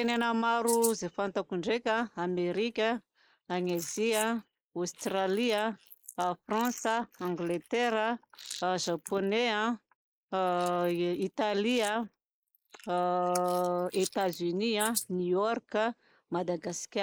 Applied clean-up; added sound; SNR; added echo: neural mask model Resemble Enhance denoiser.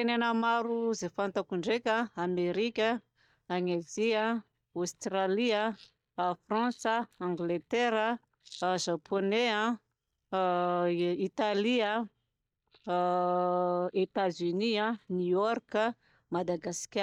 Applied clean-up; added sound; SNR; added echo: neural mask model DeepFilterNet 3.